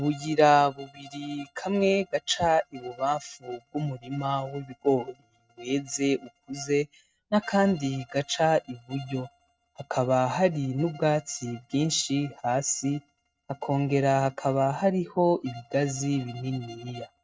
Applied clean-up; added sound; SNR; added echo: neural mask model RNNoise.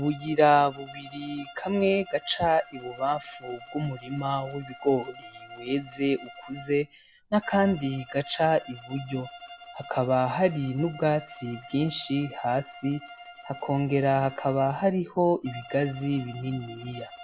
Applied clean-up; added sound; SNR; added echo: none; Bowed string instrument; 18 dB; none.